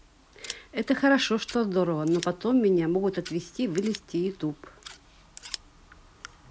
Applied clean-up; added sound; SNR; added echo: none; Scissors; 19 dB; none.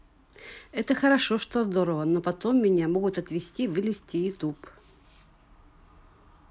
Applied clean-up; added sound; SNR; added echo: none; none; none; none.